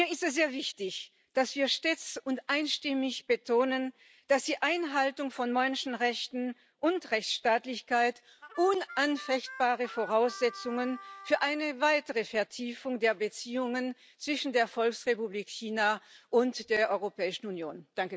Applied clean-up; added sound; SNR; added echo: none; Harmonica; 16 dB; none.